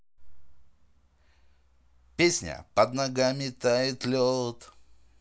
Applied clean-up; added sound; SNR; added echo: none; none; none; none.